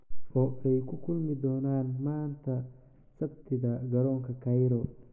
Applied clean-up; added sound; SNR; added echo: none; none; none; reverberation time 0.8 s.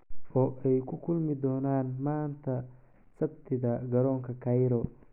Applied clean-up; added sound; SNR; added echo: none; none; none; none.